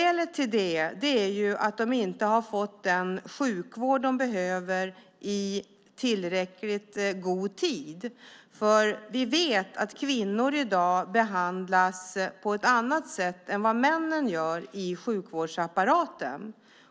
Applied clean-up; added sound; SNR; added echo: none; none; none; none.